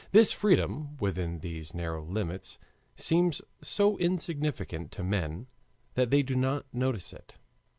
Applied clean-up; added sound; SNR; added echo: none; none; none; none.